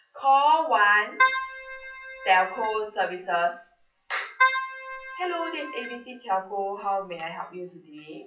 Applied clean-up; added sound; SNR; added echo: classical method WPE with log-MMSE.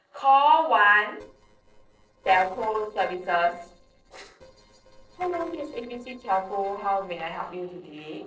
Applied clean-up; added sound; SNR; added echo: neural separator model SepFormer DNS4.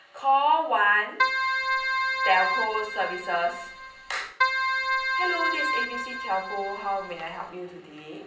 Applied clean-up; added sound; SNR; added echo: none; Keyboard (musical); 0 dB; reverberation time 0.6 s.